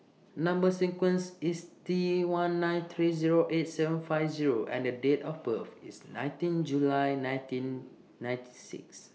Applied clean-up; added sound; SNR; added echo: none; none; none; none.